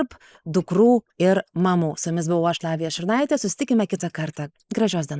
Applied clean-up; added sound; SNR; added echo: neural mask model Resemble Enhance denoiser.